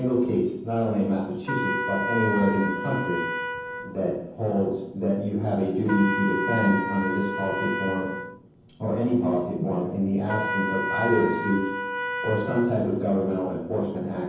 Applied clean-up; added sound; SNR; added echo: none; Trumpet; 6 dB; reverberation time 0.9 s.